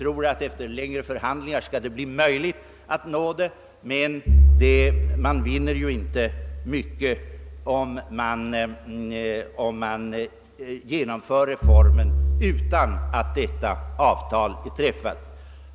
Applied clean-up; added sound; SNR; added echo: none; Bowed string instrument; -2 dB; none.